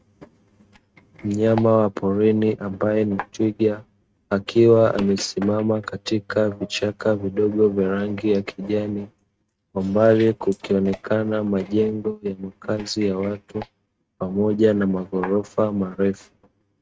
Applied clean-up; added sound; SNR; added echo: neural mask model RNNoise.